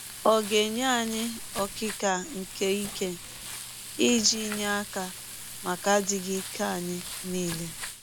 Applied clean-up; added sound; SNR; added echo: none; Frying (food); 10 dB; none.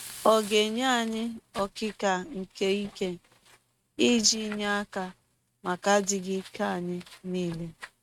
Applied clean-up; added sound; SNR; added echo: neural mask model RNNoise.